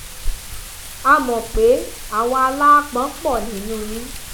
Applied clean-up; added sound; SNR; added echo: none; Wind; 10 dB; none.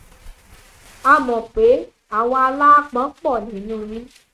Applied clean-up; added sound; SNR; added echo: neural mask model RNNoise.